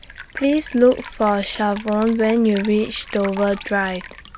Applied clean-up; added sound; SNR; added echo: none; Liquid; 18 dB; none.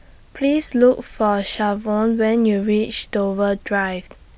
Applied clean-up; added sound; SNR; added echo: none; none; none; none.